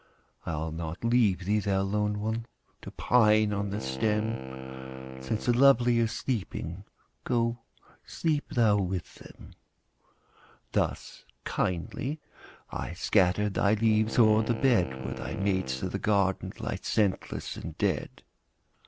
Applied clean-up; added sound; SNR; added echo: none; Wind instrument, woodwind instrument; 12 dB; none.